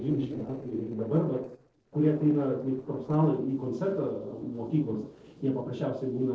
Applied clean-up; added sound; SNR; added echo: neural separator model SepFormer DNS4.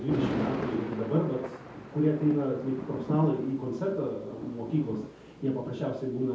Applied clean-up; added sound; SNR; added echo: none; Thunder; 8 dB; reverberation time 0.6 s.